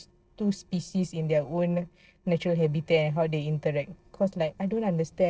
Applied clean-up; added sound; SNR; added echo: neural separator model SepFormer DNS4.